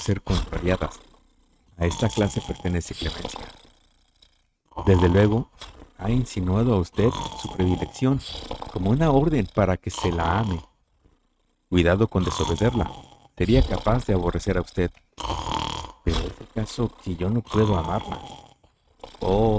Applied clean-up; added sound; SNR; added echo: neural mask model RNNoise.